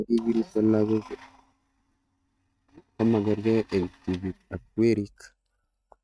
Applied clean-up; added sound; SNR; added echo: neural mask model RNNoise.